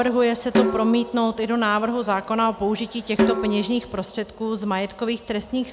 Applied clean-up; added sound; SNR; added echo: none; Snare drum; 5 dB; none.